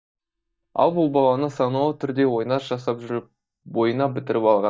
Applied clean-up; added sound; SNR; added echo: neural mask model DeepFilterNet 3.